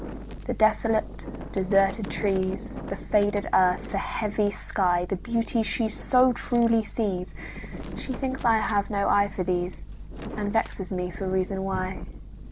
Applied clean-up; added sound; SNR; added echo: none; Wind; 15 dB; none.